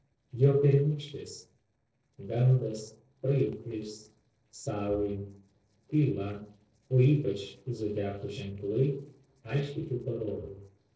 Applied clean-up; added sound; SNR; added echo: neural separator model SepFormer DNS4.